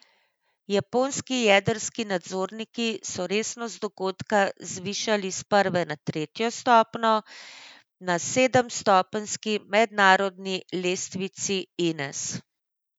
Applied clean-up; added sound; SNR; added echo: none; none; none; none.